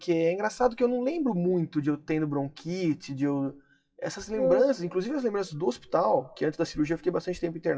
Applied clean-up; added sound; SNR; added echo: classical method WPE with log-MMSE.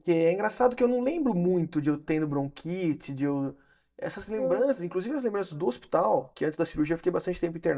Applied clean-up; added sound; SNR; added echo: neural mask model DeepFilterNet 3.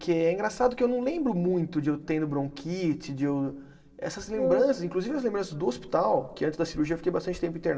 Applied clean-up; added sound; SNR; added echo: none; Wind instrument, woodwind instrument; 1 dB; reverberation time 1.4 s.